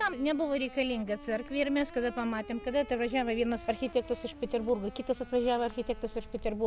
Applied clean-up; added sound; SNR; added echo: none; Wind instrument, woodwind instrument; 18 dB; none.